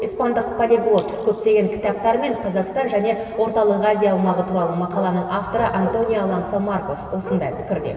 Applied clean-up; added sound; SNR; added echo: none; Bark; 12 dB; reverberation time 2.3 s.